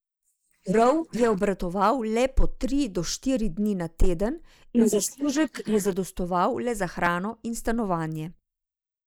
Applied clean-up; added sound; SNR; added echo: neural mask model Resemble Enhance denoiser.